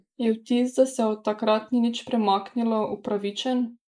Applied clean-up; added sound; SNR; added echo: neural mask model Resemble Enhance denoiser.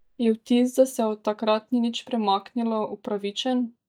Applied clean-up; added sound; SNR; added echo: neural mask model DeepFilterNet 3.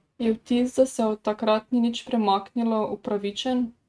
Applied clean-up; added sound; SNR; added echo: neural mask model RNNoise.